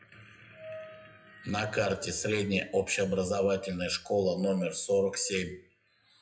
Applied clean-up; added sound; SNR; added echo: classical method WPE with log-MMSE.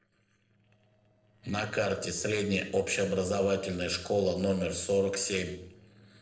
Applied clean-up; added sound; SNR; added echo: neural separator model SepFormer DNS4.